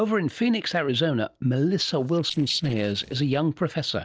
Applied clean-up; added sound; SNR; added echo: neural separator model SepFormer DNS4.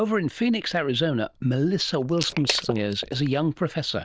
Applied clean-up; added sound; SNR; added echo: neural diffusion model UNIVERSE++.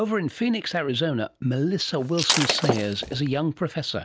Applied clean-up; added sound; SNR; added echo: none; Shatter; 2 dB; none.